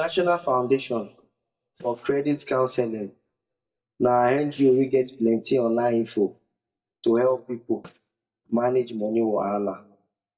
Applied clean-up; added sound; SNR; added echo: neural mask model DeepFilterNet 3.